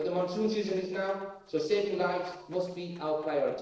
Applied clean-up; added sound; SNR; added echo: neural separator model SepFormer DNS4.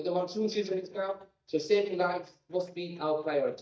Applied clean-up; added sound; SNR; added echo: neural mask model DeepFilterNet 3.